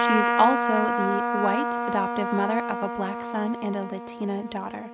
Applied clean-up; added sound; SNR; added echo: none; Trumpet; 0 dB; none.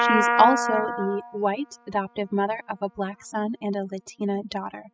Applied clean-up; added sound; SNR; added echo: classical method spectral subtraction.